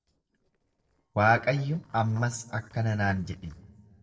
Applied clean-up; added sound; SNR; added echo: neural separator model SepFormer DNS4.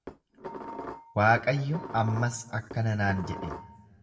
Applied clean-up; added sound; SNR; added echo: none; Dishes, pots, and pans; 12 dB; reverberation time 1.1 s.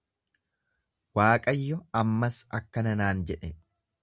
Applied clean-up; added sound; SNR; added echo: none; none; none; none.